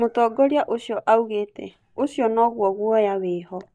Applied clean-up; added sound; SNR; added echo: neural mask model DeepFilterNet 3.